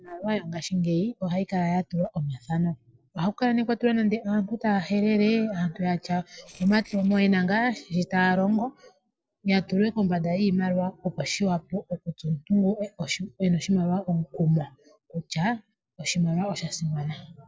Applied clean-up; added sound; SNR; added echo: neural separator model SepFormer DNS4.